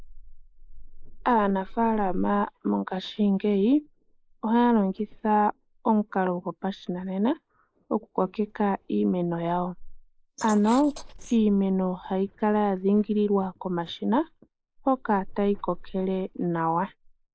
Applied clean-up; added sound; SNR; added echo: neural mask model Resemble Enhance denoiser.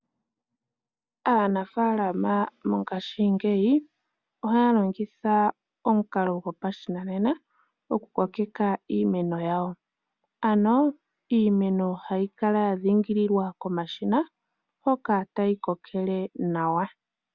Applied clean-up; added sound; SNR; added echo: none; none; none; none.